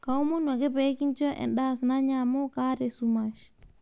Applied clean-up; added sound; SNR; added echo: none; none; none; none.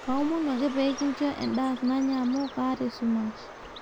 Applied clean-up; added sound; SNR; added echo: none; Bird; 14 dB; none.